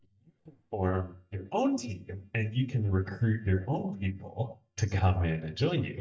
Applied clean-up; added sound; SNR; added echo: neural mask model DeepFilterNet 3.